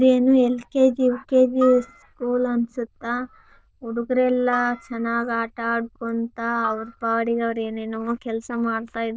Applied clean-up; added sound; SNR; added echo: neural diffusion model UNIVERSE++.